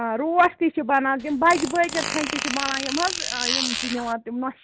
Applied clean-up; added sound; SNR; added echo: none; Fart; 5 dB; none.